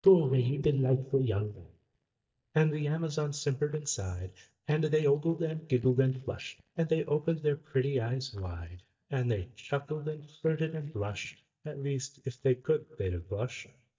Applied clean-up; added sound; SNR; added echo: neural mask model DeepFilterNet 3.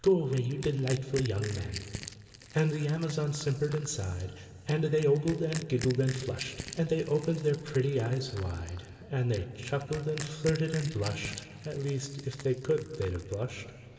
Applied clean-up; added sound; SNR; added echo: none; Crushing; 15 dB; reverberation time 2.7 s.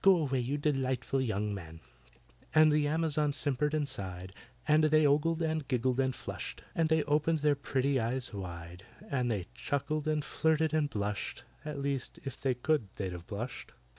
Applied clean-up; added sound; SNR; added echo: none; none; none; none.